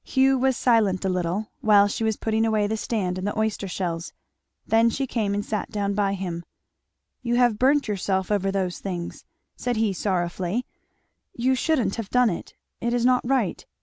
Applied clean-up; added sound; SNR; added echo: none; none; none; none.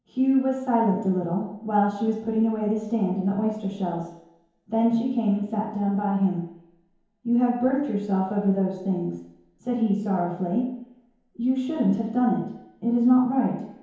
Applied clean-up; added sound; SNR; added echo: none; none; none; reverberation time 1.0 s.